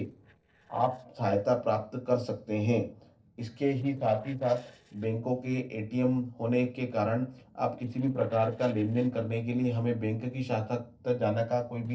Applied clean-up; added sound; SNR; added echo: neural separator model SepFormer DNS4.